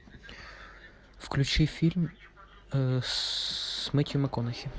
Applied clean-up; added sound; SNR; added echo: none; none; none; none.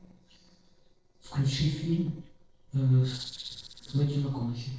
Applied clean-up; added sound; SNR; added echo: neural separator model SepFormer DNS4.